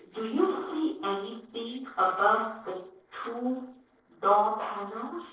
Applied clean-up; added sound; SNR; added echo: neural separator model SepFormer DNS4.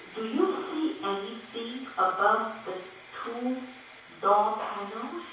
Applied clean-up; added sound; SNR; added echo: none; Frying (food); 20 dB; reverberation time 0.7 s.